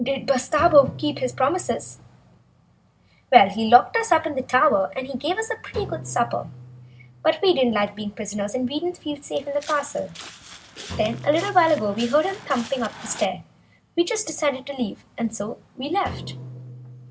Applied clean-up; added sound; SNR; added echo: none; Walk, footsteps + Drum; 17 dB; none.